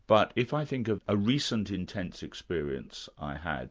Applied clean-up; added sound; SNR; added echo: none; none; none; none.